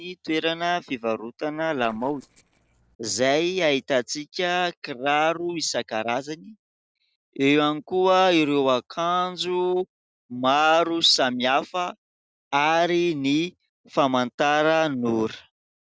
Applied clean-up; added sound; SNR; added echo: neural separator model SepFormer DNS4.